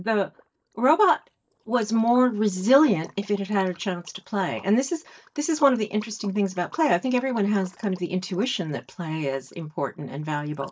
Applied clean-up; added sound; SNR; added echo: neural mask model DeepFilterNet 3.